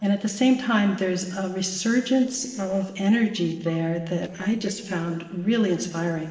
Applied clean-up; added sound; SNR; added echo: neural separator model SepFormer DNS4.